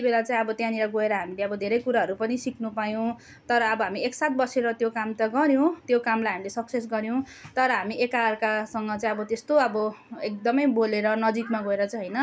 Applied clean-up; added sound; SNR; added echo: none; none; none; none.